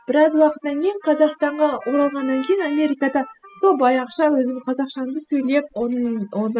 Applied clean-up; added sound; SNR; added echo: classical method spectral subtraction.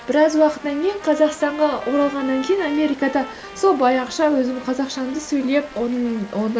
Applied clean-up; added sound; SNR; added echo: none; Rain + Trumpet; 17 dB; none.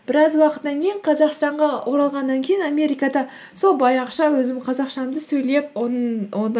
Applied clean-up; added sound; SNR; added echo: none; none; none; none.